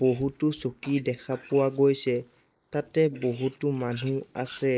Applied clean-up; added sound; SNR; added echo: neural mask model Resemble Enhance denoiser.